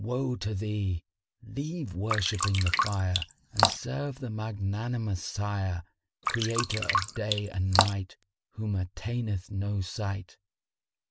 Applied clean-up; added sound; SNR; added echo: none; Drip; -1 dB; none.